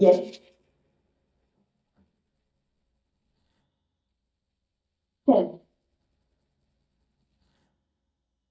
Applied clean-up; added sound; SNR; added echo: neural mask model DeepFilterNet 3.